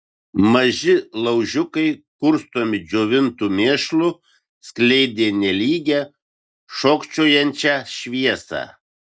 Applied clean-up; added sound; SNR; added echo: none; none; none; none.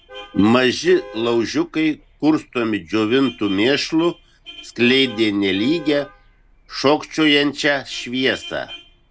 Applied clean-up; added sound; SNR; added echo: none; Vehicle horn, car horn, honking; 20 dB; none.